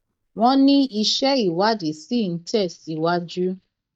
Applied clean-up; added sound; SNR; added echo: neural mask model DeepFilterNet 3.